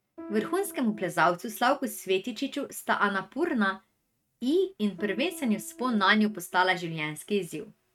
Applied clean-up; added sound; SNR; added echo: neural mask model RNNoise.